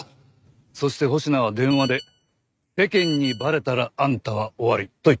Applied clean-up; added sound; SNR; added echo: neural mask model RNNoise.